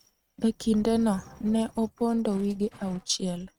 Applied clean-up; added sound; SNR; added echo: neural mask model RNNoise.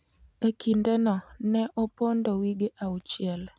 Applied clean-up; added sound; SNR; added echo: none; none; none; none.